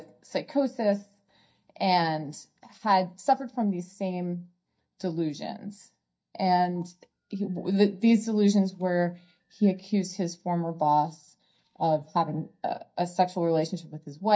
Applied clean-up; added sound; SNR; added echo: neural mask model DeepFilterNet 3.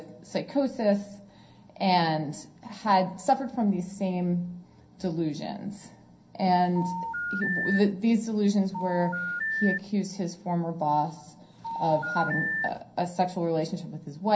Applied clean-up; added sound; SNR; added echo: none; Telephone; 4 dB; reverberation time 0.3 s.